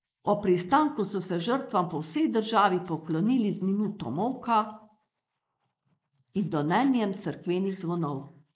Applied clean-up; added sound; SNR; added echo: neural mask model Resemble Enhance denoiser.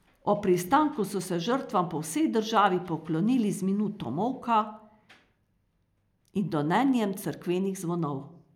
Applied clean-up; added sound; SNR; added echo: none; none; none; none.